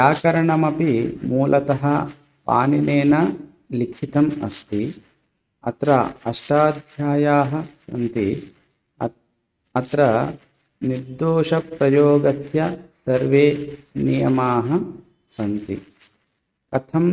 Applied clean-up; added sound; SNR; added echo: neural mask model RNNoise.